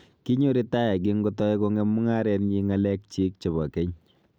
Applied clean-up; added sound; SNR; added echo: none; none; none; none.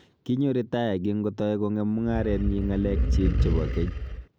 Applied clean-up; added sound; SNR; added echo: none; Animal; -1 dB; none.